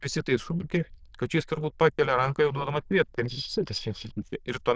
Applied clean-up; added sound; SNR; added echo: neural diffusion model UNIVERSE++.